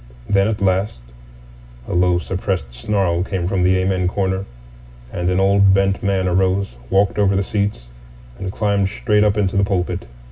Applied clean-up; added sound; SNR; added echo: none; none; none; reverberation time 0.4 s.